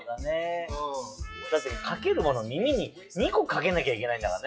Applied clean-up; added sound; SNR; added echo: classical method WPE with log-MMSE.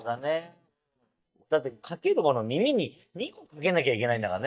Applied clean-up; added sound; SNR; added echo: neural mask model DeepFilterNet 3.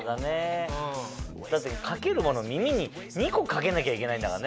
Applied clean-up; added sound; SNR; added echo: none; none; none; none.